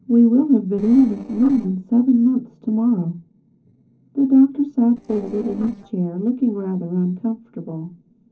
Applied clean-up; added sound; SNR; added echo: neural separator model SepFormer DNS4.